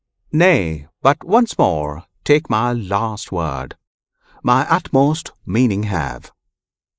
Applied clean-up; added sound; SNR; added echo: neural mask model Resemble Enhance denoiser.